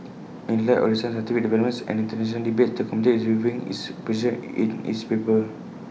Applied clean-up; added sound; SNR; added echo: none; none; none; none.